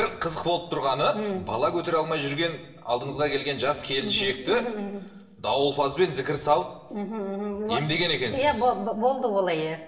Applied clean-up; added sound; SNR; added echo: none; none; none; reverberation time 0.9 s.